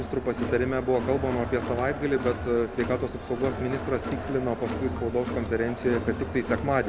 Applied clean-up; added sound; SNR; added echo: none; Crowd; 6 dB; none.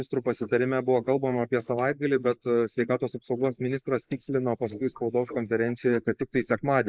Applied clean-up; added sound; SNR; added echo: neural mask model Resemble Enhance denoiser.